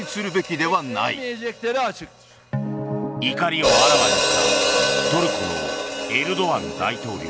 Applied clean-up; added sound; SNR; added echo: none; Hi-hat; 0 dB; none.